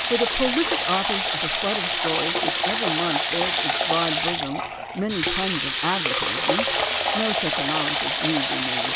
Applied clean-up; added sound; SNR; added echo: none; Water tap, faucet / Water; -4 dB; none.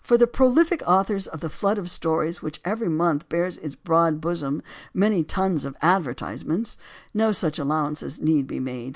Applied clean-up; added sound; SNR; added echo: none; none; none; none.